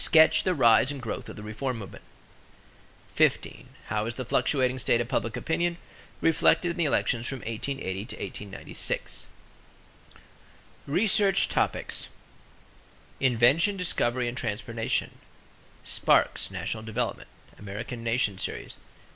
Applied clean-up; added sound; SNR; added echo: none; none; none; none.